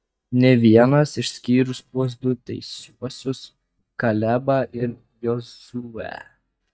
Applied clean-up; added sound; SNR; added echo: neural mask model DeepFilterNet 3.